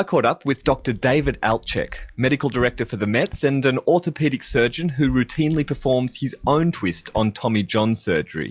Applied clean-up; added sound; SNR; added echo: classical method log-MMSE.